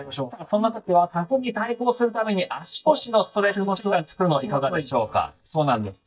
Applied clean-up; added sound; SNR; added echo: neural mask model DeepFilterNet 3.